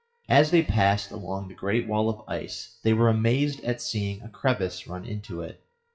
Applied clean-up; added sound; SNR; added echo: classical method WPE with log-MMSE.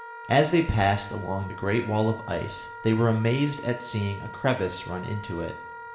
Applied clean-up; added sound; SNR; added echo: none; Wind instrument, woodwind instrument; 14 dB; reverberation time 0.6 s.